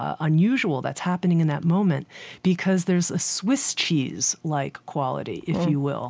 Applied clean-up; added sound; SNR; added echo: none; none; none; none.